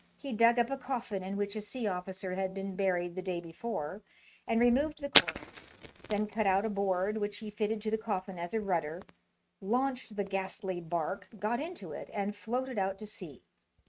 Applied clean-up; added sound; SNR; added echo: neural mask model RNNoise.